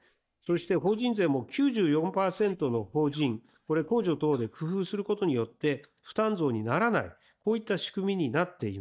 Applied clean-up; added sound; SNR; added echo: neural mask model DeepFilterNet 3.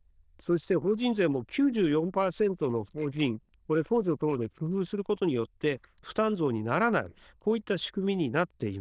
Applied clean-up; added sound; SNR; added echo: neural diffusion model UNIVERSE++.